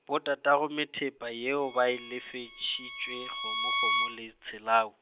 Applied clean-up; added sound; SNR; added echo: none; Bowed string instrument; 4 dB; none.